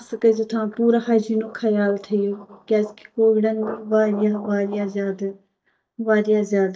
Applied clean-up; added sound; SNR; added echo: neural mask model DeepFilterNet 3.